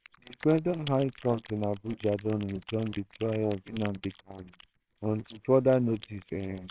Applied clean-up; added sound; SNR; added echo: neural separator model SepFormer WHAMR!.